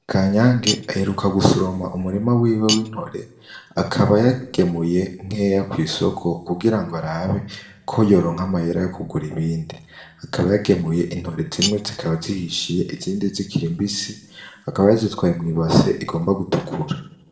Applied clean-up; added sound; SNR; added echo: none; Cutlery, silverware; 11 dB; reverberation time 0.5 s.